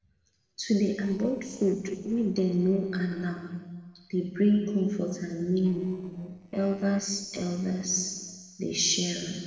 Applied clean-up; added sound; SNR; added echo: neural separator model SepFormer DNS4.